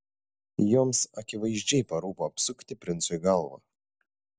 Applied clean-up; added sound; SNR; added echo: none; none; none; none.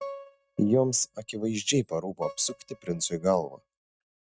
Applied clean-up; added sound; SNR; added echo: neural mask model RNNoise.